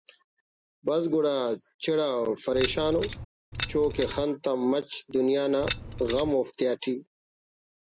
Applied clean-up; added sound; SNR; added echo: none; Keys jangling; -1 dB; none.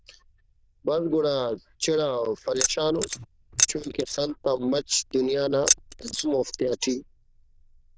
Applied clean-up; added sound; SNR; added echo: neural diffusion model UNIVERSE++.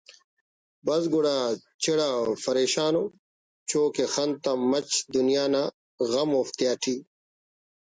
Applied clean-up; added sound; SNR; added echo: none; none; none; none.